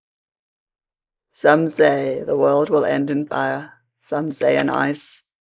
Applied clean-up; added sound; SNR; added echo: neural mask model Resemble Enhance denoiser.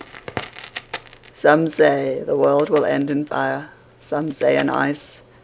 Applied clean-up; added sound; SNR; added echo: none; Crackle; 18 dB; none.